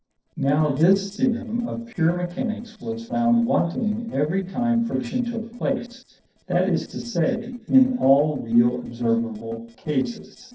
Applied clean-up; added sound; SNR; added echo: neural separator model SepFormer DNS4.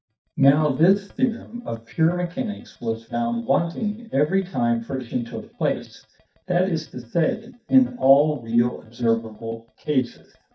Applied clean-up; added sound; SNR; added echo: neural mask model DeepFilterNet 3.